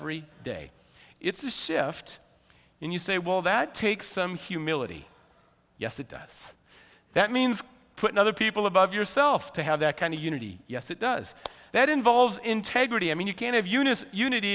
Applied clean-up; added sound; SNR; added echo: none; none; none; none.